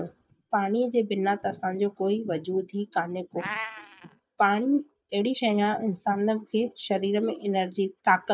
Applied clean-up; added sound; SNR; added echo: neural mask model DeepFilterNet 3.